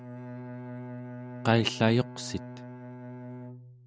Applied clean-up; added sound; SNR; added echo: none; Bowed string instrument; 10 dB; none.